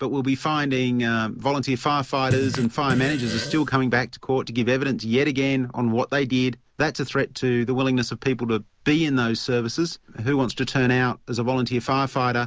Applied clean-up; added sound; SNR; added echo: none; Fart; 8 dB; none.